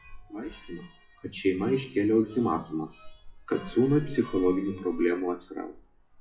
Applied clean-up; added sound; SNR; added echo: classical method WPE with log-MMSE.